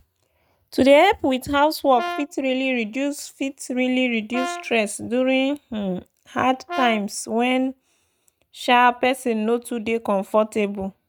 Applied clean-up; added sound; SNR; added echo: neural mask model RNNoise.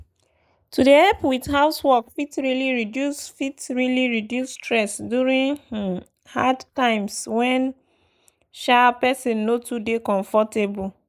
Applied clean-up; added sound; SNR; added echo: neural mask model Resemble Enhance denoiser.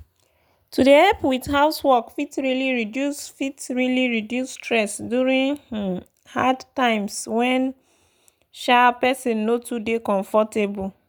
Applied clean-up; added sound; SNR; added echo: none; none; none; none.